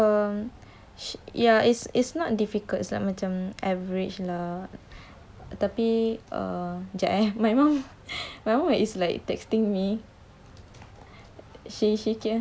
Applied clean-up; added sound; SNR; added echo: none; none; none; none.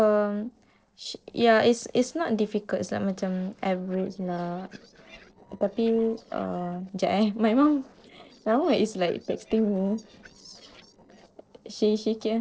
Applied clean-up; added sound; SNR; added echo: neural separator model SepFormer DNS4.